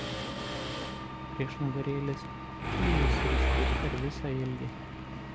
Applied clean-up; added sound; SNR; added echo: none; Mechanisms; -4 dB; none.